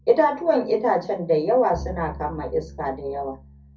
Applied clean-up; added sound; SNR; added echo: none; Bowed string instrument; 17 dB; reverberation time 0.3 s.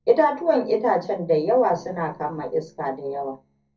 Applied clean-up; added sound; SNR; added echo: neural separator model SepFormer DNS4.